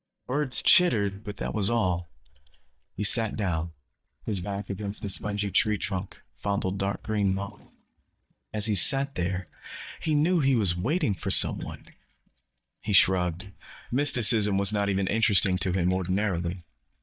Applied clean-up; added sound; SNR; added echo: neural mask model DeepFilterNet 3.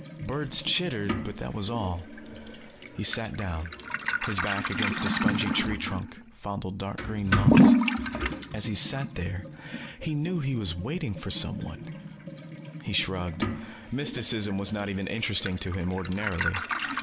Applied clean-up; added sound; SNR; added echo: none; Toilet flush / Liquid; -2 dB; none.